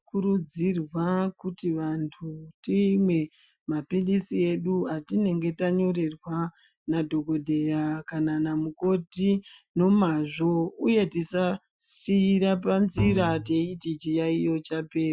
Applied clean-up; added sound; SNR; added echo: classical method Wiener filter.